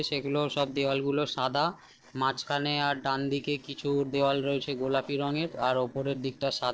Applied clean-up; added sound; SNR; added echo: neural separator model SepFormer DNS4.